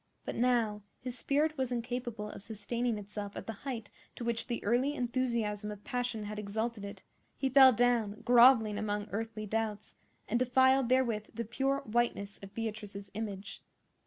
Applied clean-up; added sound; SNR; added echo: none; none; none; none.